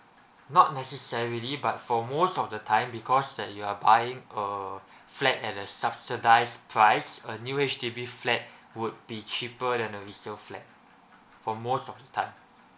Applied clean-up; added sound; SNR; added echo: none; none; none; none.